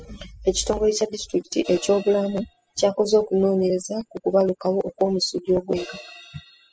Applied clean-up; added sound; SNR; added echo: classical method spectral subtraction.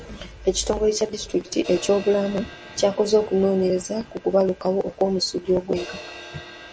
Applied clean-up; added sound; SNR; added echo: none; Crash cymbal; 19 dB; none.